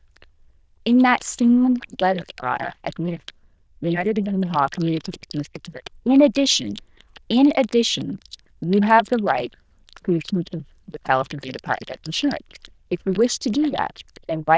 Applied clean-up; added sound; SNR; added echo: neural diffusion model UNIVERSE++.